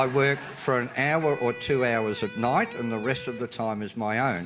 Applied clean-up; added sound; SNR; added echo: none; Electric guitar; 15 dB; none.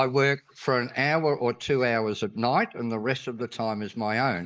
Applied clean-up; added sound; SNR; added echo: neural mask model Resemble Enhance denoiser.